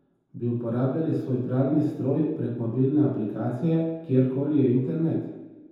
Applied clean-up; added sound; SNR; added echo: none; none; none; reverberation time 0.8 s.